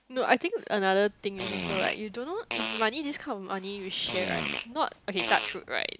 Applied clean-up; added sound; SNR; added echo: none; Fart; 6 dB; none.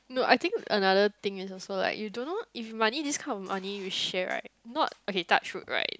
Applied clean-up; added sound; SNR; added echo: none; none; none; none.